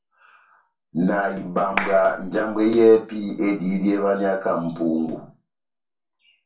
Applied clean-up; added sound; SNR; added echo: none; Clapping; 9 dB; reverberation time 0.3 s.